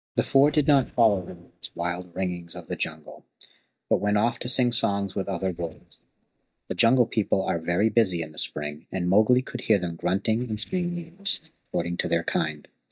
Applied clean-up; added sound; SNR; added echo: neural mask model DeepFilterNet 3.